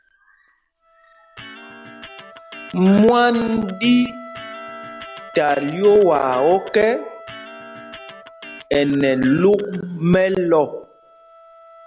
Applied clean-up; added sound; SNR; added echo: none; Wind instrument, woodwind instrument + Electric guitar; 19 dB; none.